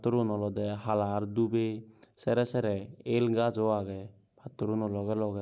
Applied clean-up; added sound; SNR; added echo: none; none; none; none.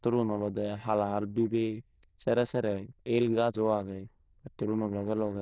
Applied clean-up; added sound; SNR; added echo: neural diffusion model UNIVERSE++.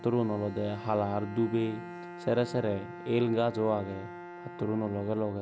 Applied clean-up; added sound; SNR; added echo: none; Bowed string instrument; 13 dB; none.